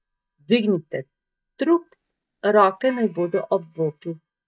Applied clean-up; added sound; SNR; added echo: neural mask model DeepFilterNet 3.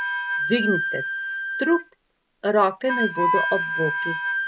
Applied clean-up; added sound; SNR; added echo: none; Wind instrument, woodwind instrument; 1 dB; none.